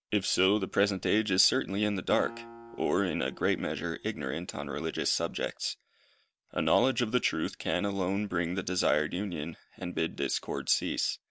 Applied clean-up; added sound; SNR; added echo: none; Acoustic guitar; 18 dB; none.